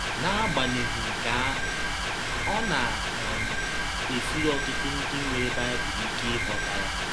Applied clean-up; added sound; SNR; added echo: none; Mechanisms; -4 dB; none.